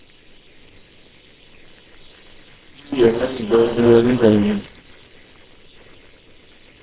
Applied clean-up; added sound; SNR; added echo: neural separator model SepFormer WHAMR!.